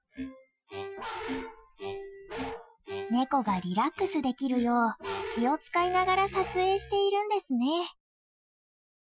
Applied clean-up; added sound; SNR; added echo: classical method Wiener filter.